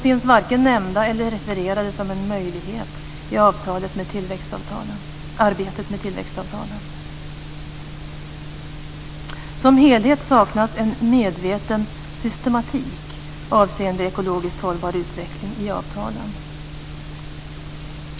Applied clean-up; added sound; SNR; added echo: none; none; none; none.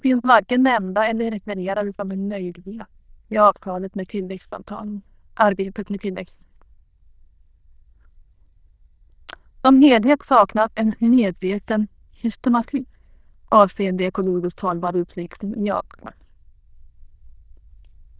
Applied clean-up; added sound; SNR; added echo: neural diffusion model UNIVERSE++.